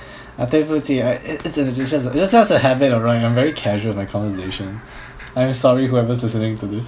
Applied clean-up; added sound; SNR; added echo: none; none; none; none.